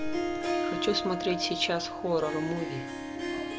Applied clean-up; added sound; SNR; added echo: none; Harp; 1 dB; none.